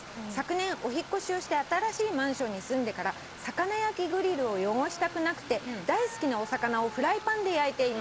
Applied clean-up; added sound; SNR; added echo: none; Stream; 16 dB; none.